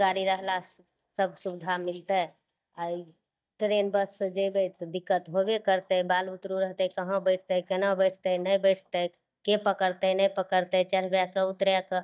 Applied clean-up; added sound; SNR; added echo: neural mask model DeepFilterNet 3.